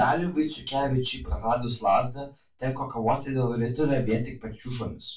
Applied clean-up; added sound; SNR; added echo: none; none; none; reverberation time 0.2 s.